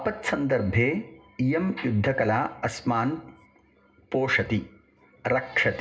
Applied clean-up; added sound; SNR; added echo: none; none; none; reverberation time 0.2 s.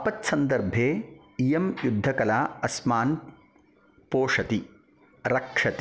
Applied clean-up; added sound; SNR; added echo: none; none; none; none.